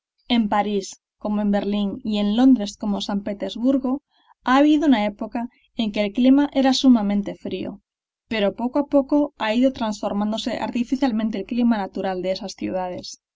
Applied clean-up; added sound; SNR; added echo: none; none; none; none.